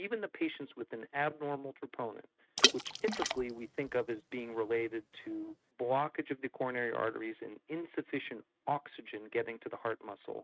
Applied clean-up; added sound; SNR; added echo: neural mask model RNNoise.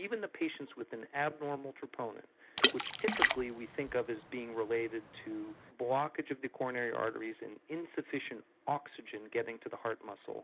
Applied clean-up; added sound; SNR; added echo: none; Water / Splash, splatter; -3 dB; none.